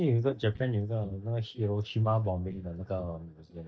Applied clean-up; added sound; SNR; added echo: neural mask model DeepFilterNet 3.